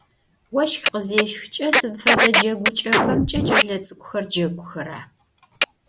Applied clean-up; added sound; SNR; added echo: none; Scratching (performance technique); -3 dB; none.